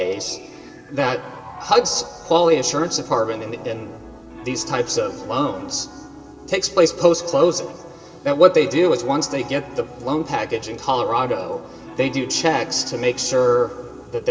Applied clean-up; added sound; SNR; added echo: none; Piano; 17 dB; reverberation time 2.8 s.